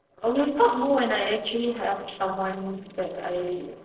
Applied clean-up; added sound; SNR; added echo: neural separator model SepFormer DNS4.